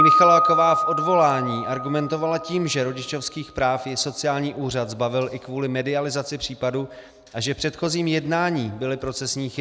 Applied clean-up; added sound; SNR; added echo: none; Piano; 3 dB; none.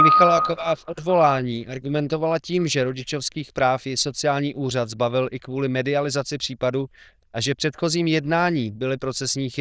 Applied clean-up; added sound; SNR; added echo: neural diffusion model UNIVERSE++.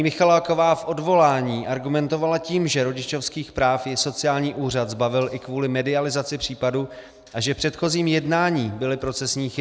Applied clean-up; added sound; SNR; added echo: none; none; none; none.